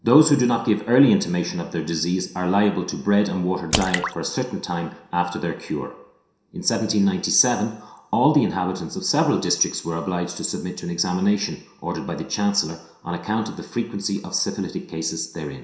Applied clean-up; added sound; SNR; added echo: none; Drip / Splash, splatter; 8 dB; reverberation time 0.7 s.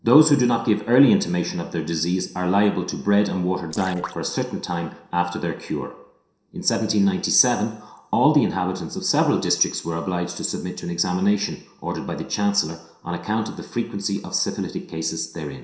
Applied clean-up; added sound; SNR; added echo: neural separator model SepFormer DNS4.